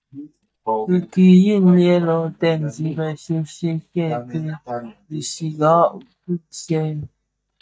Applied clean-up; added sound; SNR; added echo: neural mask model DeepFilterNet 3.